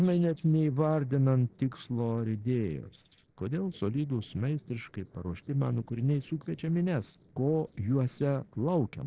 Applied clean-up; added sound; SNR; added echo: neural separator model SepFormer DNS4.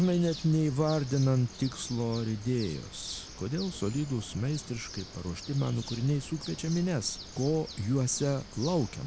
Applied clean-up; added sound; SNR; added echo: none; Bird; 15 dB; none.